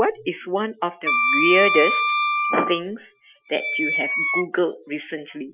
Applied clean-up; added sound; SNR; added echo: classical method Wiener filter.